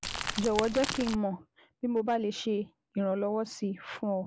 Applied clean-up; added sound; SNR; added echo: none; Crumpling, crinkling / Crackle; 5 dB; none.